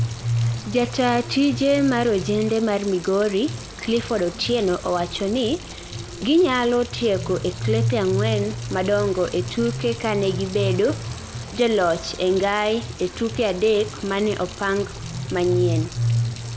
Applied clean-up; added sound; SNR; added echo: none; Sink (filling or washing) / Water tap, faucet + Ocean; 17 dB; none.